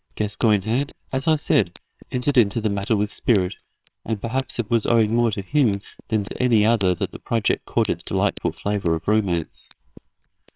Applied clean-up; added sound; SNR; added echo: neural separator model SepFormer WHAMR!.